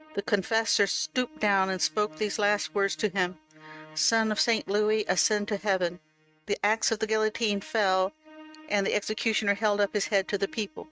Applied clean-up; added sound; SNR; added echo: neural mask model RNNoise.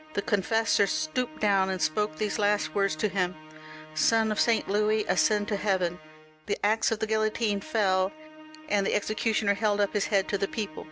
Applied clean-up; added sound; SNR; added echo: none; Musical instrument; 18 dB; none.